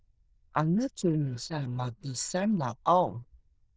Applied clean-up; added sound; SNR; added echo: neural diffusion model UNIVERSE++.